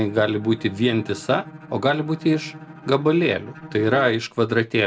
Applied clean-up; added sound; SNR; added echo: none; Bowed string instrument; 18 dB; none.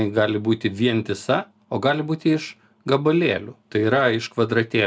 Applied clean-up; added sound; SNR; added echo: none; none; none; none.